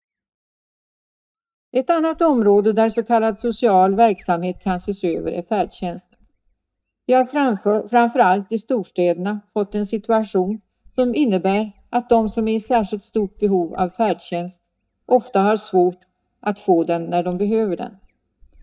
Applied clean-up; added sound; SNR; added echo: neural mask model DeepFilterNet 3.